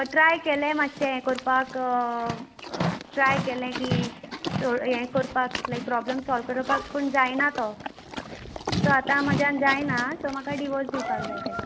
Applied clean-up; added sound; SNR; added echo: none; Livestock, farm animals, working animals; 6 dB; none.